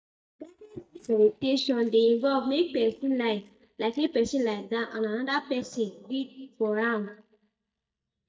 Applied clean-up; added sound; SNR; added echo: neural mask model DeepFilterNet 3.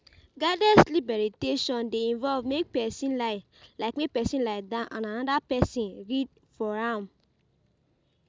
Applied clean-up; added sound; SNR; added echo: none; none; none; none.